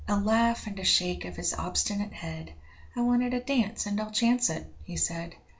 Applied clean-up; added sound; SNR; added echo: none; none; none; none.